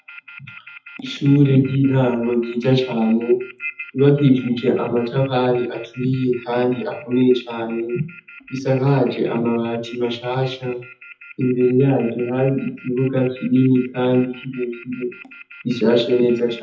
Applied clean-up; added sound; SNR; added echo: classical method WPE with log-MMSE.